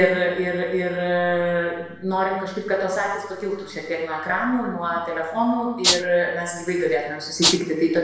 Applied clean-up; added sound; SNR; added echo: none; Rattle (instrument); -3 dB; reverberation time 0.9 s.